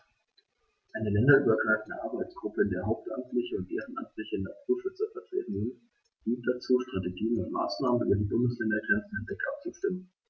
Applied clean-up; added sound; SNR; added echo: none; none; none; none.